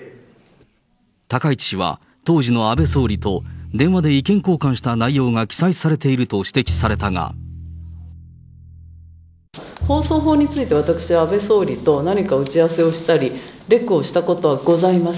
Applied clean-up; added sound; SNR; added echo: none; Bowed string instrument; 10 dB; none.